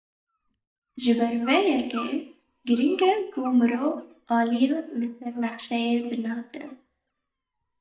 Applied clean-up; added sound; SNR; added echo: neural mask model DeepFilterNet 3.